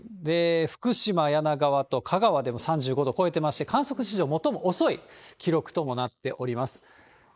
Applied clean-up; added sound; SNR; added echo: neural mask model Resemble Enhance denoiser.